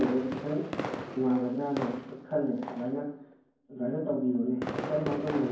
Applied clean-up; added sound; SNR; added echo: none; Fireworks; 8 dB; reverberation time 0.9 s.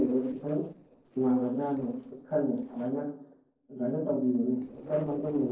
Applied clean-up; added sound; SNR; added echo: neural separator model SepFormer DNS4.